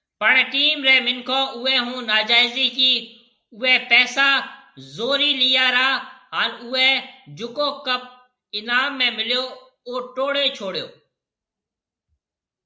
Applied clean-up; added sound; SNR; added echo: none; none; none; none.